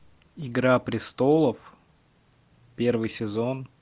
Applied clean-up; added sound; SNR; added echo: none; none; none; none.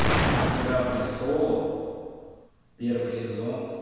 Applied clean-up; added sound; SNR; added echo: none; Explosion; 0 dB; reverberation time 1.9 s.